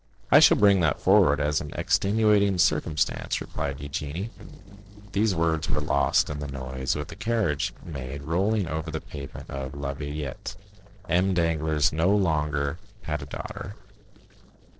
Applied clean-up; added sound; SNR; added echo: neural separator model SepFormer DNS4.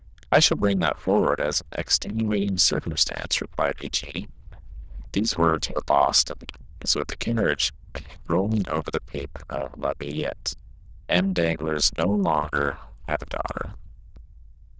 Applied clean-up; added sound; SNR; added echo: neural diffusion model UNIVERSE++.